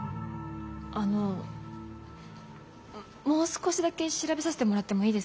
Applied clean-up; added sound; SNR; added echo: none; none; none; none.